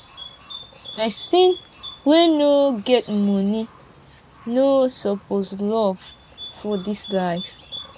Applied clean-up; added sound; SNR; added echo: none; Bird; 19 dB; none.